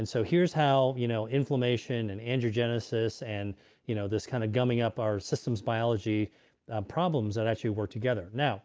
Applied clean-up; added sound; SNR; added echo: none; none; none; none.